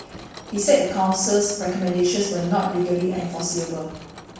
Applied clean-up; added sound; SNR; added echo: none; Mechanisms; 18 dB; reverberation time 0.7 s.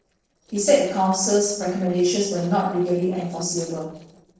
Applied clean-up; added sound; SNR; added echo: neural separator model SepFormer DNS4.